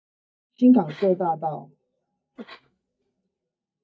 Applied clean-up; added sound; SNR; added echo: neural mask model DeepFilterNet 3.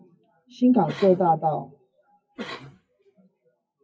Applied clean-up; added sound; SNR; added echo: classical method WPE with log-MMSE.